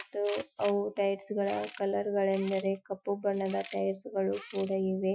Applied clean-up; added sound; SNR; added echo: classical method Wiener filter.